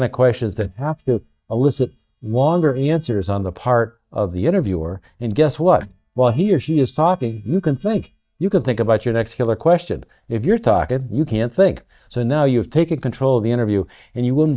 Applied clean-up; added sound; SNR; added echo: neural mask model DeepFilterNet 3.